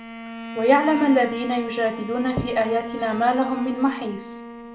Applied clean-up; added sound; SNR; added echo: none; Bowed string instrument; 11 dB; reverberation time 0.4 s.